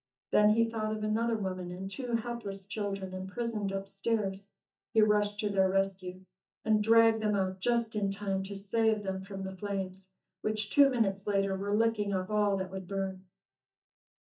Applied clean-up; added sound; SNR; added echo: neural mask model DeepFilterNet 3.